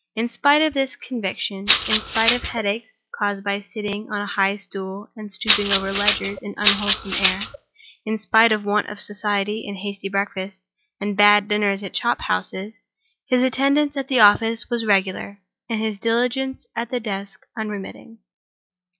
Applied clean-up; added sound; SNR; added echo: classical method log-MMSE.